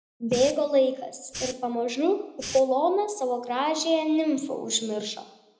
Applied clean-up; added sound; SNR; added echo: none; Hiss; 15 dB; reverberation time 0.7 s.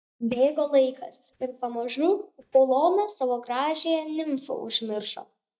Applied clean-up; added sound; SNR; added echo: neural mask model DeepFilterNet 3.